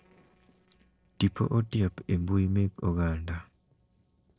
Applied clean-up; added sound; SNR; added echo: neural separator model SepFormer DNS4.